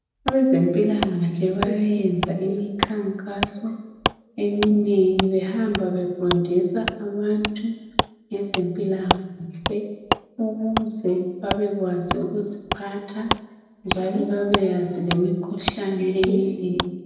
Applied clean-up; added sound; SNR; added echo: none; Wood; 7 dB; reverberation time 0.9 s.